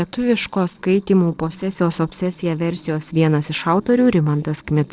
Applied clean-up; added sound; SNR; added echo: neural separator model SepFormer DNS4.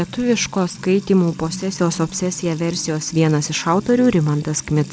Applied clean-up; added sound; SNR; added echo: none; Trickle, dribble / Water tap, faucet / Music; 17 dB; none.